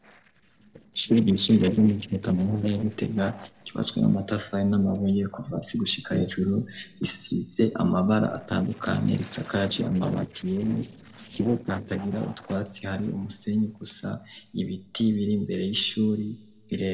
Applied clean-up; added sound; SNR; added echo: neural separator model SepFormer DNS4.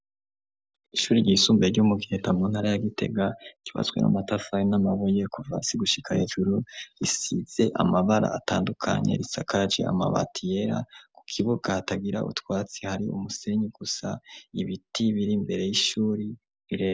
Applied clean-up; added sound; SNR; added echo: none; none; none; none.